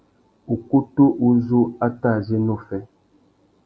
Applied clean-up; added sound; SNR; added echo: none; none; none; none.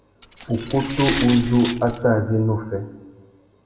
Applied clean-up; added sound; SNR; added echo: none; Glass; 5 dB; reverberation time 1.1 s.